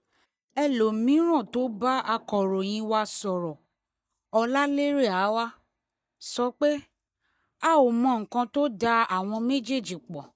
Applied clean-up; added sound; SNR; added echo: neural mask model DeepFilterNet 3.